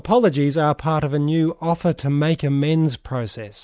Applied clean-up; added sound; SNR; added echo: none; none; none; none.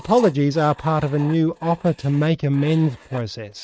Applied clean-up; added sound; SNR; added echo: neural mask model RNNoise.